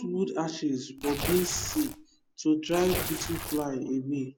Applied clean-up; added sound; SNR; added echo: none; Tearing; 7 dB; none.